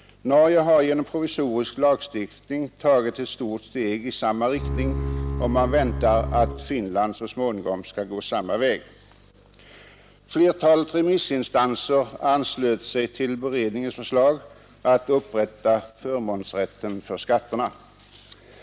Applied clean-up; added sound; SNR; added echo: none; Bowed string instrument; 4 dB; none.